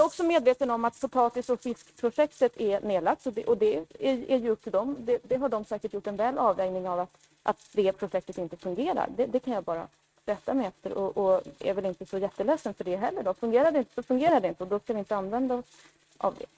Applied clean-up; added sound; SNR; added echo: neural mask model RNNoise.